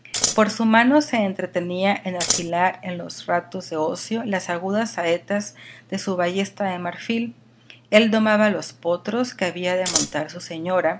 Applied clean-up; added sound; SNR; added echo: none; Scissors; 1 dB; none.